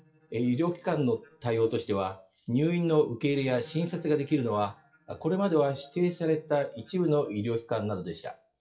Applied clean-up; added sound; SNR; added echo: classical method WPE with log-MMSE.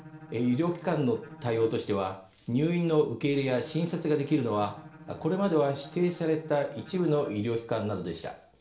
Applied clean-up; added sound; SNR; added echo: none; Bowed string instrument; 20 dB; reverberation time 0.4 s.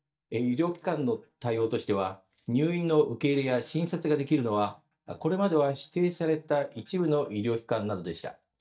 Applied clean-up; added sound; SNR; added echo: neural mask model DeepFilterNet 3.